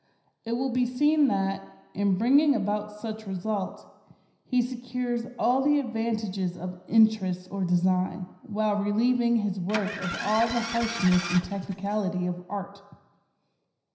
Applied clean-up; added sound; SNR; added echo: none; Engine starting; 8 dB; reverberation time 0.9 s.